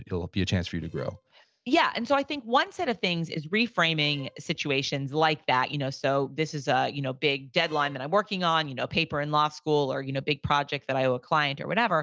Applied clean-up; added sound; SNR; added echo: neural separator model SepFormer DNS4.